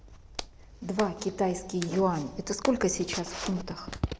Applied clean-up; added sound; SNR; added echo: none; Hands; 13 dB; none.